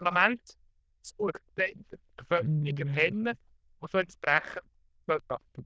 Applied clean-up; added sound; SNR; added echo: neural diffusion model UNIVERSE++.